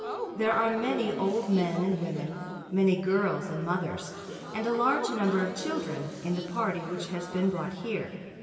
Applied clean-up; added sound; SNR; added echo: none; Crowd / Gasp; 11 dB; reverberation time 2.6 s.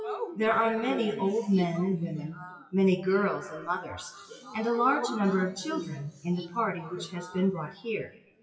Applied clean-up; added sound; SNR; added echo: classical method WPE with log-MMSE.